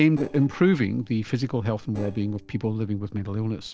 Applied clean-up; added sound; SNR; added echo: neural separator model SepFormer DNS4.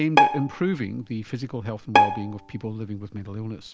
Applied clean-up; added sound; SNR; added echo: none; Bowed string instrument; -4 dB; none.